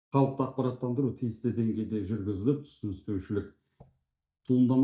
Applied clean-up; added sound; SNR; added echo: neural mask model DeepFilterNet 3.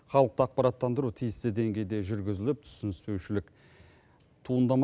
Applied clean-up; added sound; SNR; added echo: none; none; none; none.